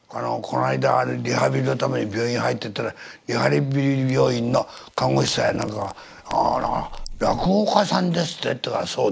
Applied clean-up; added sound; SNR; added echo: neural mask model Resemble Enhance denoiser.